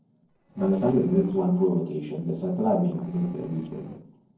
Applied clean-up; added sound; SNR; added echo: neural separator model SepFormer DNS4.